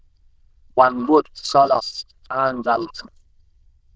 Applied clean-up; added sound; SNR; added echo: neural diffusion model UNIVERSE++.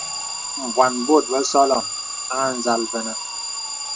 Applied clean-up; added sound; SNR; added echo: none; Alarm; 6 dB; none.